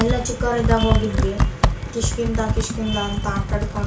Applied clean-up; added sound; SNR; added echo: none; Computer keyboard; -2 dB; reverberation time 0.3 s.